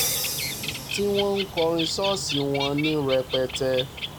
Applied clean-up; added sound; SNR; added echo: none; Crash cymbal + Bird; 4 dB; none.